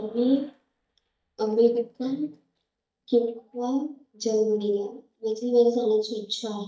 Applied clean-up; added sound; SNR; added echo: neural mask model DeepFilterNet 3.